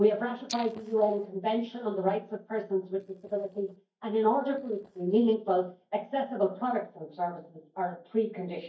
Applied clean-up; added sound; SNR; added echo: neural mask model DeepFilterNet 3.